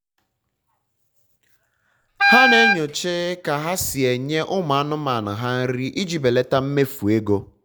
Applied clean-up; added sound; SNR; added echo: none; Wind instrument, woodwind instrument; -5 dB; none.